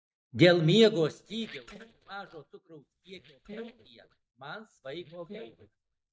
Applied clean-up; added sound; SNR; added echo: neural mask model DeepFilterNet 3.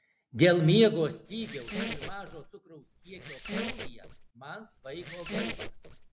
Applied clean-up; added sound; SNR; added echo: none; Squeak; 9 dB; none.